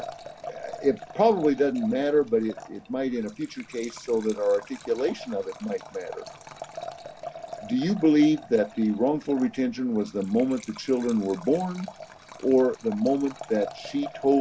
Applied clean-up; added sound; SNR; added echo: none; Liquid; 16 dB; none.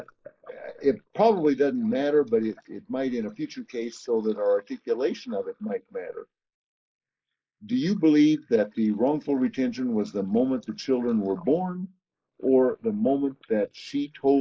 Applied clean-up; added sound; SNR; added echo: neural mask model Resemble Enhance denoiser.